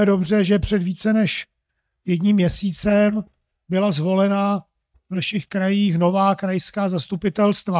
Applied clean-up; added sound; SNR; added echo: neural mask model DeepFilterNet 3.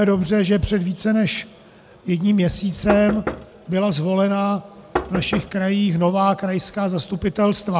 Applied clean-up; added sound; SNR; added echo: none; Knock; 9 dB; none.